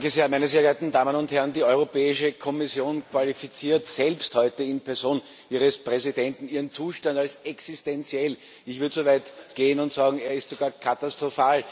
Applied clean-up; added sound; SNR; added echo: none; none; none; none.